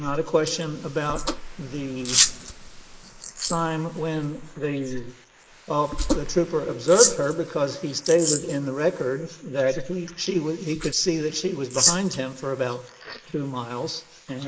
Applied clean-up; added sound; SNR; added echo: neural mask model Resemble Enhance denoiser.